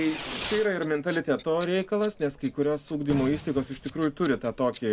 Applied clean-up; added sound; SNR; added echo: none; Scissors + Fireworks; 11 dB; none.